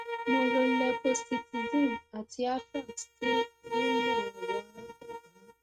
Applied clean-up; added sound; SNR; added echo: neural mask model RNNoise.